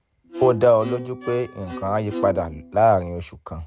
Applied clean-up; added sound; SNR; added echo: none; Bowed string instrument; 11 dB; none.